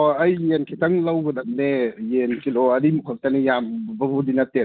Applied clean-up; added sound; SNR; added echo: none; none; none; none.